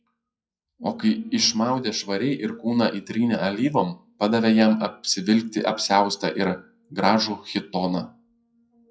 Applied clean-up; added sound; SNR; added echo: classical method WPE with log-MMSE.